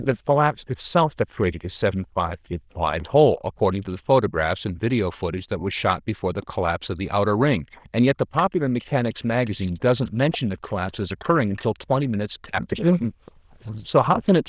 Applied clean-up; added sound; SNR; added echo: neural diffusion model UNIVERSE++.